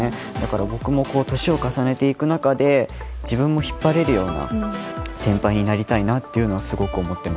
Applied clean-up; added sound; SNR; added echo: none; none; none; none.